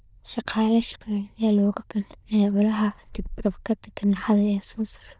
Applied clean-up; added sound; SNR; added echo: neural diffusion model UNIVERSE++.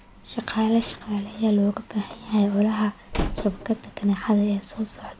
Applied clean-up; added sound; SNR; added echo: none; Slam; 12 dB; none.